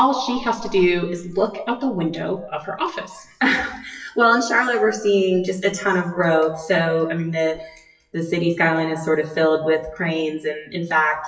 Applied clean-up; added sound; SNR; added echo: classical method WPE with log-MMSE.